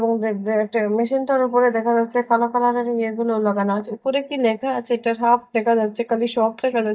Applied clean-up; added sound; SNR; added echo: neural mask model DeepFilterNet 3.